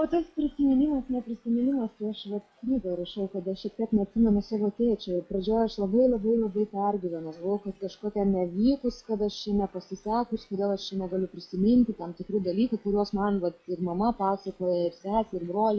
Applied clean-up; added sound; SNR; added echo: classical method log-MMSE.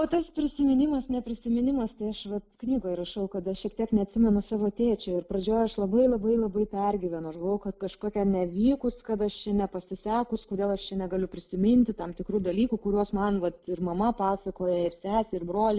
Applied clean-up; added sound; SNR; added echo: none; none; none; none.